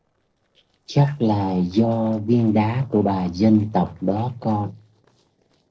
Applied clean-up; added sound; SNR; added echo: neural separator model SepFormer DNS4.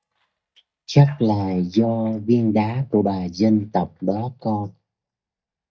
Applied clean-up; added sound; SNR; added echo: neural mask model DeepFilterNet 3.